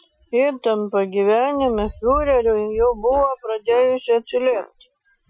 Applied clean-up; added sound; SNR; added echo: classical method Wiener filter.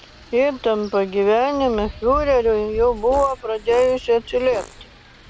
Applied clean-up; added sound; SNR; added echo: none; Wind + Fart; 16 dB; none.